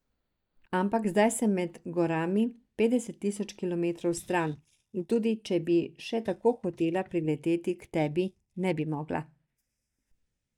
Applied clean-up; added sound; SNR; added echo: neural mask model DeepFilterNet 3.